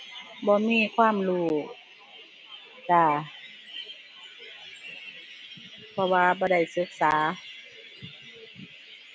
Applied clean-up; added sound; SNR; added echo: none; none; none; none.